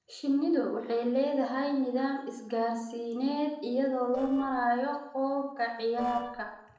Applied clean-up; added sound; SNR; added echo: neural separator model SepFormer DNS4.